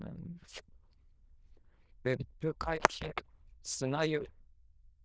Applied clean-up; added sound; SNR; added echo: neural diffusion model UNIVERSE++.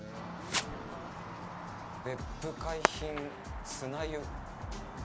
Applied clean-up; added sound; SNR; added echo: none; Fireworks; 1 dB; none.